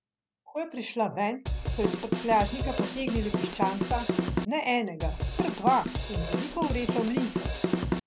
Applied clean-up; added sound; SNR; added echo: none; Drum / Drum kit; -1 dB; none.